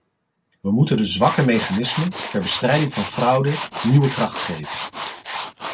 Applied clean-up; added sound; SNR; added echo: none; Tools; 9 dB; none.